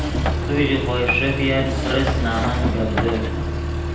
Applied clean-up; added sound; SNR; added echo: none; Accelerating, revving, vroom; -1 dB; reverberation time 0.8 s.